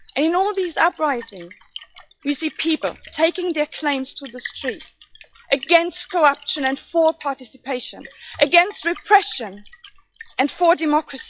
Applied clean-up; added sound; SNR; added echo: classical method log-MMSE.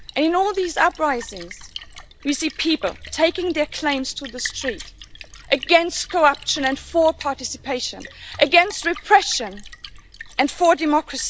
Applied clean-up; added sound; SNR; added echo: none; Splash, splatter; 17 dB; none.